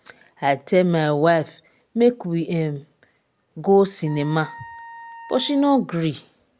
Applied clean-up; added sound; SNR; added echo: none; Wind instrument, woodwind instrument; 18 dB; none.